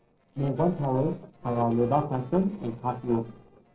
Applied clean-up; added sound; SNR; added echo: neural separator model SepFormer DNS4.